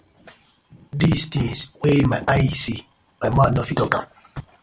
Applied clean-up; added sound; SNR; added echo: none; none; none; none.